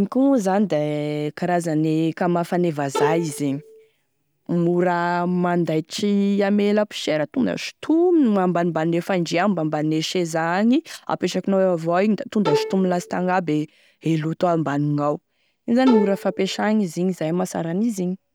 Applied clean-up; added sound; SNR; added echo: none; Bowed string instrument; 6 dB; none.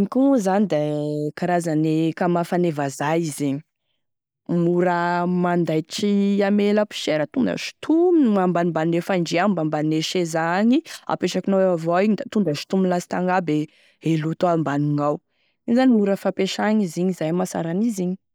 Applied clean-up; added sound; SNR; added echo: neural mask model Resemble Enhance denoiser.